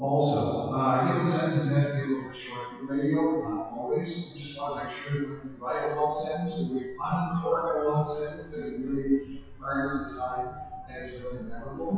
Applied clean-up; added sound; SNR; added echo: classical method WPE with log-MMSE.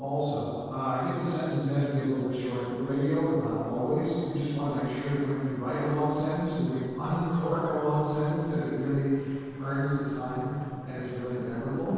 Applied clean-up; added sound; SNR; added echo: neural separator model SepFormer DNS4.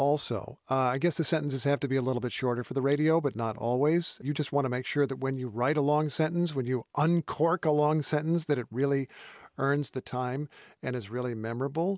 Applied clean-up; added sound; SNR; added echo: none; none; none; none.